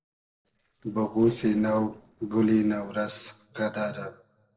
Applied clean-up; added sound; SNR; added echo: neural separator model SepFormer DNS4.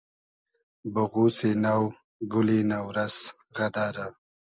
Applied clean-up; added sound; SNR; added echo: none; none; none; none.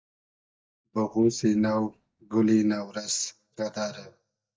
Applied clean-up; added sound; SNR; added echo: neural mask model DeepFilterNet 3.